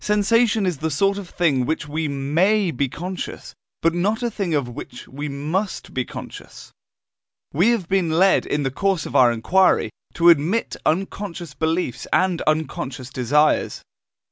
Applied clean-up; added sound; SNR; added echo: none; none; none; none.